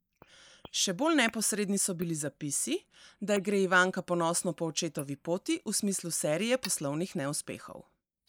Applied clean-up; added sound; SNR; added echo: neural mask model Resemble Enhance denoiser.